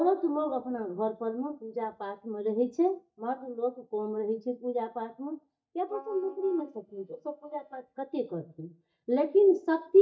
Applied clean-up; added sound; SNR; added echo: neural mask model DeepFilterNet 3.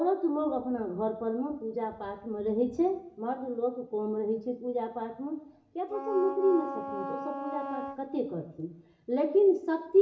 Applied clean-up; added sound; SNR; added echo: none; Wind instrument, woodwind instrument; 8 dB; reverberation time 0.7 s.